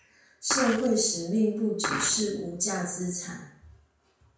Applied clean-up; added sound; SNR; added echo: none; Skateboard; 4 dB; reverberation time 0.5 s.